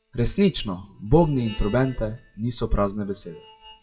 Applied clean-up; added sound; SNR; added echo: classical method WPE with log-MMSE.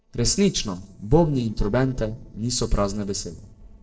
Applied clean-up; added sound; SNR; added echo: neural separator model SepFormer DNS4.